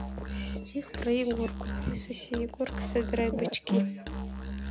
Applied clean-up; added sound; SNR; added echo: none; Musical instrument; 2 dB; none.